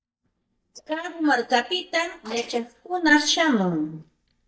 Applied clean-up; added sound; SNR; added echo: neural mask model DeepFilterNet 3.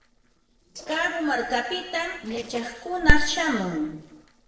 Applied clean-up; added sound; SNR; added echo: neural separator model SepFormer DNS4.